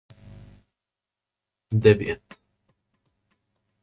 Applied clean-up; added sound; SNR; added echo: neural mask model RNNoise.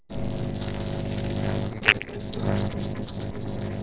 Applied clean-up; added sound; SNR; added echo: neural separator model SepFormer DNS4.